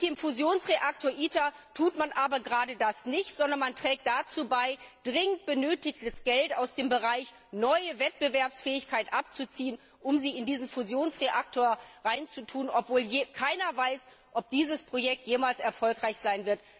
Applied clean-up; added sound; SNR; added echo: none; none; none; none.